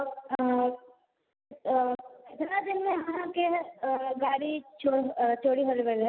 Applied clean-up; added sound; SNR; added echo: none; none; none; none.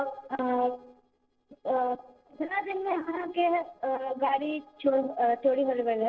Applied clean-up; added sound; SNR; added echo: neural separator model SepFormer DNS4.